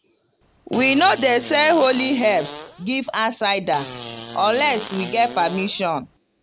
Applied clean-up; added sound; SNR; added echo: none; Fart; 14 dB; none.